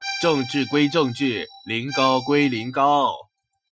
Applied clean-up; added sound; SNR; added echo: classical method Wiener filter.